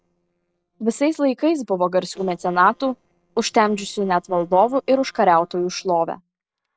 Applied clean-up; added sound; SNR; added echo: neural separator model SepFormer DNS4.